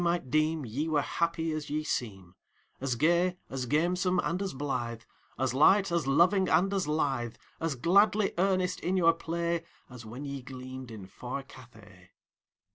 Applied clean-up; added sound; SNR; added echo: none; none; none; none.